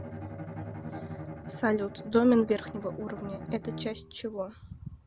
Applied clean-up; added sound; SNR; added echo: none; Bowed string instrument; 11 dB; none.